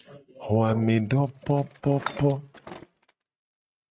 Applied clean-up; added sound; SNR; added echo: neural mask model RNNoise.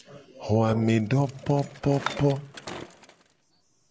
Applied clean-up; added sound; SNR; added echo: none; Bicycle; 15 dB; none.